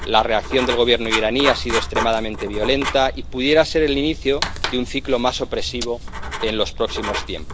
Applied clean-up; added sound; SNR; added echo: none; Writing; 6 dB; none.